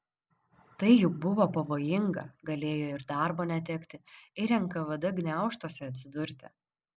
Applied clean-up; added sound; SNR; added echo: none; none; none; none.